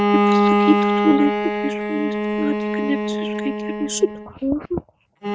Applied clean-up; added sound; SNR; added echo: neural mask model RNNoise.